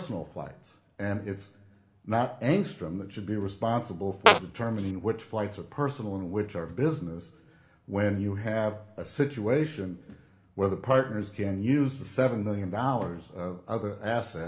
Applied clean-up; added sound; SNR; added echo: none; Fart; -4 dB; reverberation time 1.8 s.